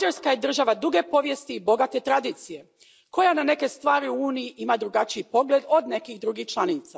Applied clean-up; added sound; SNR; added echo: none; none; none; none.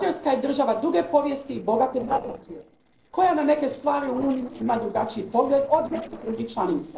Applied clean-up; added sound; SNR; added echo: neural separator model SepFormer DNS4.